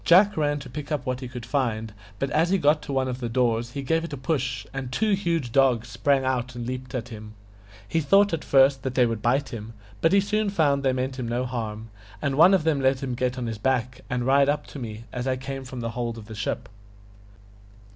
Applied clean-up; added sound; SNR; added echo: none; none; none; none.